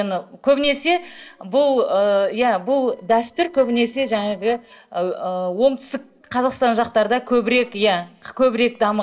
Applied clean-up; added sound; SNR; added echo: neural separator model SepFormer DNS4.